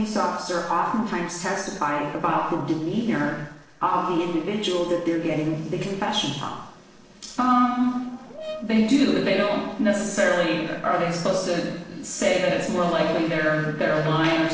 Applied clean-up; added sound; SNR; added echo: neural separator model SepFormer DNS4.